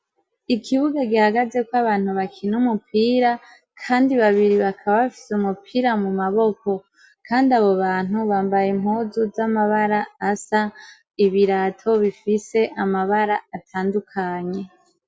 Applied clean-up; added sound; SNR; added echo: none; none; none; none.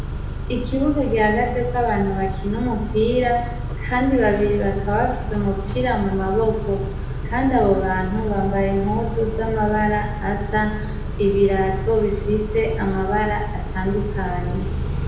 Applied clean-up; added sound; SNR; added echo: none; Idling / Accelerating, revving, vroom / Car; 4 dB; reverberation time 0.7 s.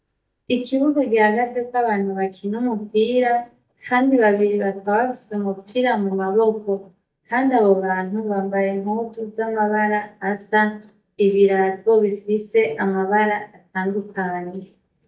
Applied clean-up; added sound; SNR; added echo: neural mask model DeepFilterNet 3.